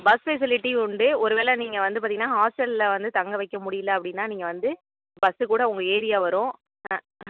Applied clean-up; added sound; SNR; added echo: none; none; none; none.